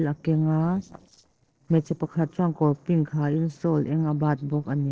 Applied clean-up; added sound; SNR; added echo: neural separator model SepFormer DNS4.